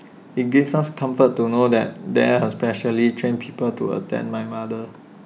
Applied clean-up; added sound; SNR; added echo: none; none; none; none.